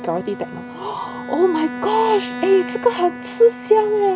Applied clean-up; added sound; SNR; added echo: none; Bowed string instrument; 12 dB; none.